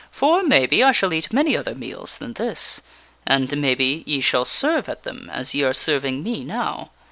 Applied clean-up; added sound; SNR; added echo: none; none; none; none.